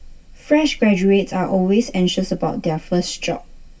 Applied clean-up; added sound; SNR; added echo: none; none; none; reverberation time 0.2 s.